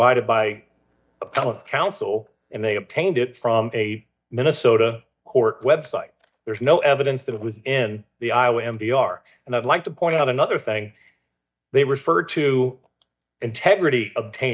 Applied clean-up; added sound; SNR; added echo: neural mask model DeepFilterNet 3.